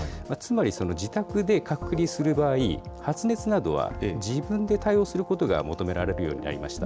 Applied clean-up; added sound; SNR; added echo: none; Brass instrument; 18 dB; none.